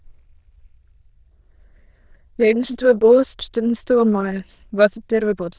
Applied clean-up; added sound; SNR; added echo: neural diffusion model UNIVERSE++.